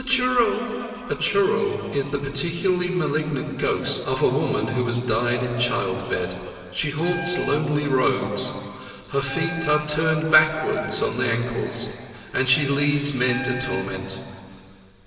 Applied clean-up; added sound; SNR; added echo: none; Wind instrument, woodwind instrument; 12 dB; reverberation time 2.8 s.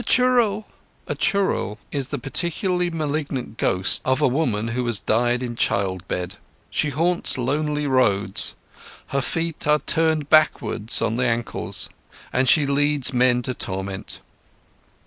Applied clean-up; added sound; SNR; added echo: none; none; none; none.